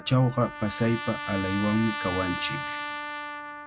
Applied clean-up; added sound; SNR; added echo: none; Trumpet; 7 dB; none.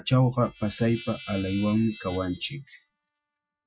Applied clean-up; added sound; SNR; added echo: classical method Wiener filter.